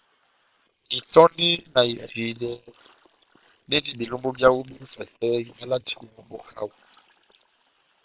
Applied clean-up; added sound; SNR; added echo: neural separator model SepFormer WHAM!.